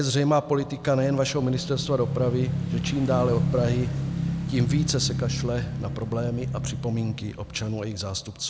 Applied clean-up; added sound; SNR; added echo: none; Motorcycle / Engine; 3 dB; none.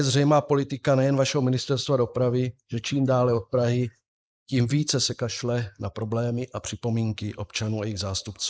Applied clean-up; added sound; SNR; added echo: neural mask model Resemble Enhance denoiser.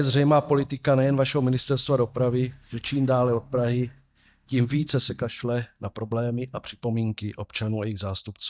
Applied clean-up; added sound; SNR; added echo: neural mask model DeepFilterNet 3.